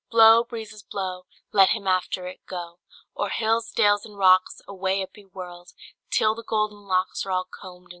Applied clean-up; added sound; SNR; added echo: none; none; none; none.